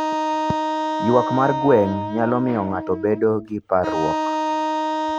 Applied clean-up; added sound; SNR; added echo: none; Wind instrument, woodwind instrument; 2 dB; none.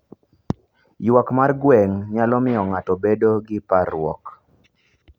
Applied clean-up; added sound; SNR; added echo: none; none; none; none.